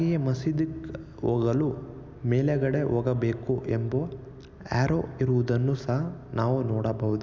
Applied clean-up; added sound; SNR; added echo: none; none; none; none.